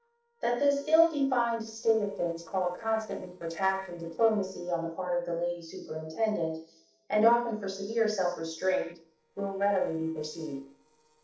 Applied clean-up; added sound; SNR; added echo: neural separator model SepFormer DNS4.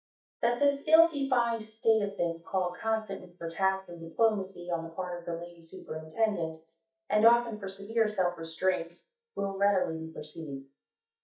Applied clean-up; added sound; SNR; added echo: neural mask model DeepFilterNet 3.